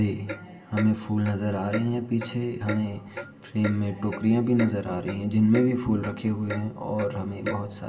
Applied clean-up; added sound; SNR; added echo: none; Clock; 13 dB; reverberation time 1.9 s.